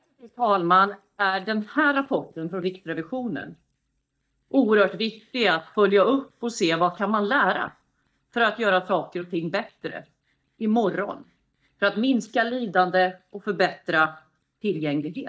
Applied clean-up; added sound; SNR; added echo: neural mask model DeepFilterNet 3.